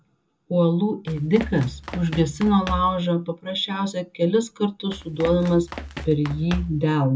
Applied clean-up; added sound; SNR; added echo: none; Run; 11 dB; reverberation time 0.2 s.